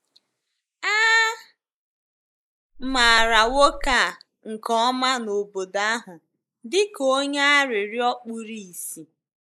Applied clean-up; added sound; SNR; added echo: neural mask model Resemble Enhance denoiser.